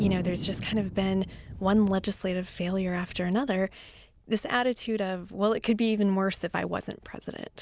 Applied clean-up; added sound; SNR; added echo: none; Thunder; 14 dB; none.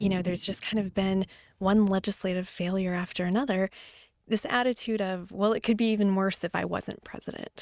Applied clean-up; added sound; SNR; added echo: neural mask model RNNoise.